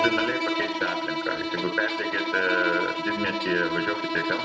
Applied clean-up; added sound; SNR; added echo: none; Bowed string instrument; 0 dB; reverberation time 0.3 s.